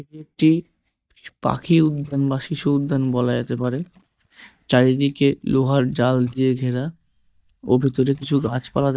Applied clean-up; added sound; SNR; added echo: neural mask model DeepFilterNet 3.